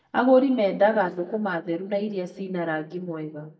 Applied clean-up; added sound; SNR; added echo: neural mask model DeepFilterNet 3.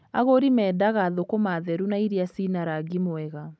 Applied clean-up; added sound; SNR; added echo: none; none; none; none.